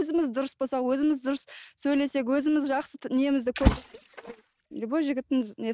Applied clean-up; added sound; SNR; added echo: neural mask model RNNoise.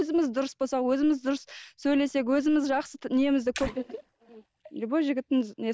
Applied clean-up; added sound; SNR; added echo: neural mask model DeepFilterNet 3.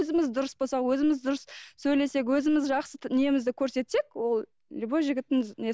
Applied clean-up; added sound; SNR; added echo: none; none; none; none.